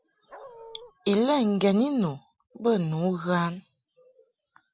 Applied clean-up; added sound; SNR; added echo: none; Dog; 18 dB; none.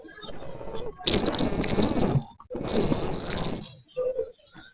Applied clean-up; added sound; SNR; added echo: neural separator model SepFormer DNS4.